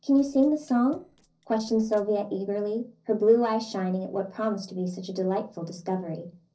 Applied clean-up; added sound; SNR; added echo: neural separator model SepFormer DNS4.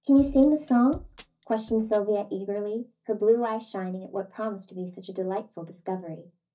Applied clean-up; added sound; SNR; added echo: neural mask model DeepFilterNet 3.